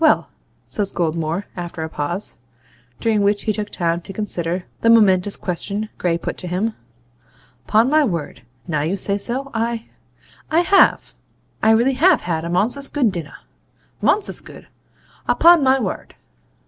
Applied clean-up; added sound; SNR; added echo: none; none; none; none.